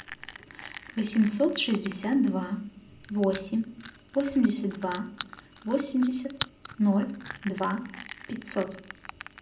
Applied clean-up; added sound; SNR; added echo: none; Crushing; 15 dB; reverberation time 0.5 s.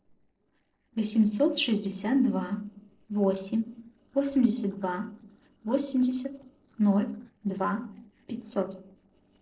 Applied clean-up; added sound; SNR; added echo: neural separator model SepFormer DNS4.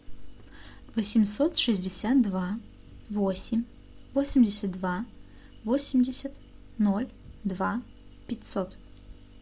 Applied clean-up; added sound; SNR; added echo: none; none; none; none.